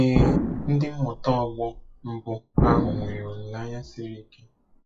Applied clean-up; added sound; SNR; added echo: classical method log-MMSE.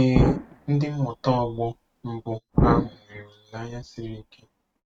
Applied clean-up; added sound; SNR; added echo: neural mask model RNNoise.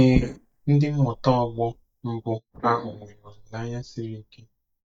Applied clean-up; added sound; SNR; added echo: neural mask model DeepFilterNet 3.